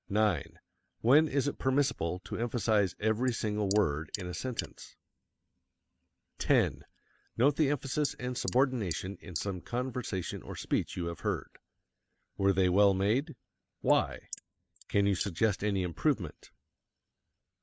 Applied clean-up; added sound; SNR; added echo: neural mask model Resemble Enhance denoiser.